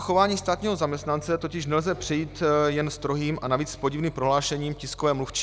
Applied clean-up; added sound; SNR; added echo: none; Piano; 18 dB; none.